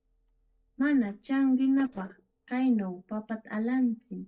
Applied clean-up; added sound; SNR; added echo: neural separator model SepFormer DNS4.